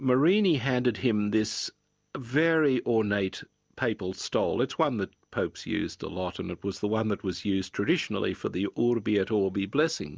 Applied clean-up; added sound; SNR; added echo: none; none; none; none.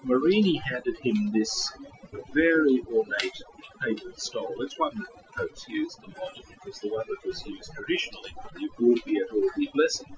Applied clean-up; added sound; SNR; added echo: classical method Wiener filter.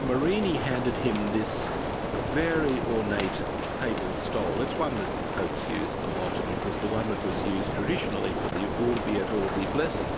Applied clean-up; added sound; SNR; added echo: none; Rain; 0 dB; none.